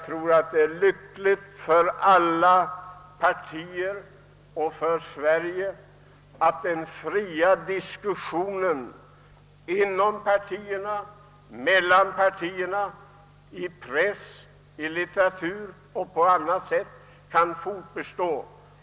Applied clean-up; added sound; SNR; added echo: none; none; none; none.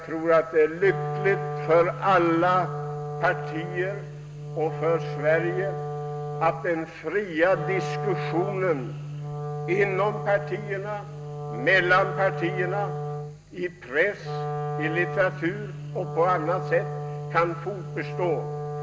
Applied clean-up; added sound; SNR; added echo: none; Wind instrument, woodwind instrument; 6 dB; reverberation time 0.8 s.